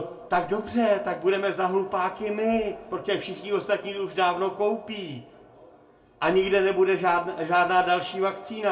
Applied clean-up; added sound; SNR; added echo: none; none; none; reverberation time 0.3 s.